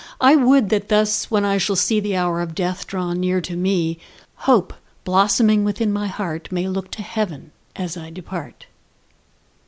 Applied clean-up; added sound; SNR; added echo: none; none; none; none.